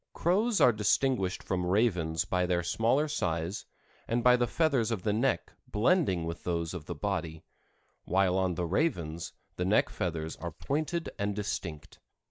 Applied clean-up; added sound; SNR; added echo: neural mask model Resemble Enhance denoiser.